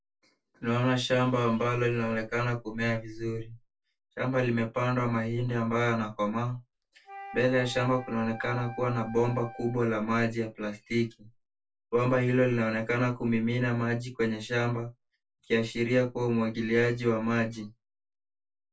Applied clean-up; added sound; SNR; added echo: none; Wind instrument, woodwind instrument; 16 dB; reverberation time 0.2 s.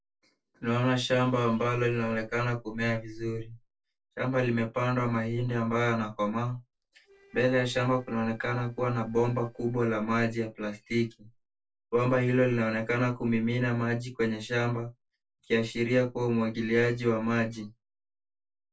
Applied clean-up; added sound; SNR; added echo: neural separator model SepFormer DNS4.